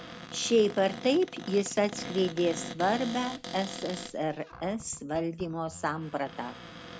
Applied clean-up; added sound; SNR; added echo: none; Cupboard open or close; 12 dB; none.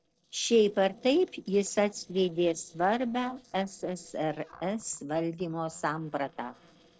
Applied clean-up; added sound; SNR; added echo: neural separator model SepFormer DNS4.